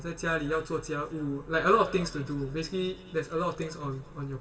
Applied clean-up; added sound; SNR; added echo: none; none; none; reverberation time 2.0 s.